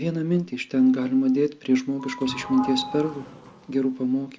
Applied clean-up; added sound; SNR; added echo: none; Sliding door / Doorbell; 13 dB; none.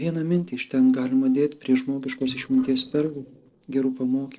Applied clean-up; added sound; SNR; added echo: neural separator model SepFormer DNS4.